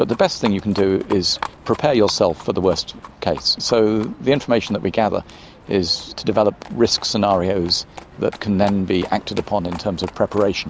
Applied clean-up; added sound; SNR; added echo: none; Livestock, farm animals, working animals; 18 dB; none.